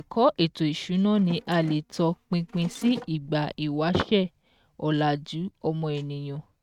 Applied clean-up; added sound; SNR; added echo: neural mask model RNNoise.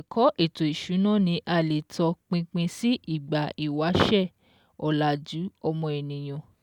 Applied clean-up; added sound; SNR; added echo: none; none; none; none.